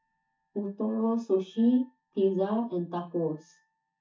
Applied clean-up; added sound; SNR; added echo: neural mask model DeepFilterNet 3.